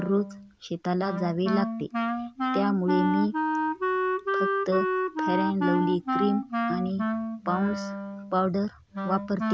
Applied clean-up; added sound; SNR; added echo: none; Wind instrument, woodwind instrument; 0 dB; none.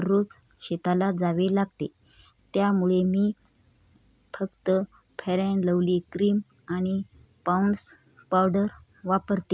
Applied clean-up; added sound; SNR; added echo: none; none; none; none.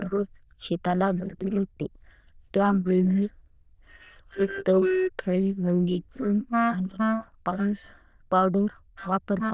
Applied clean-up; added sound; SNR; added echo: neural diffusion model UNIVERSE++.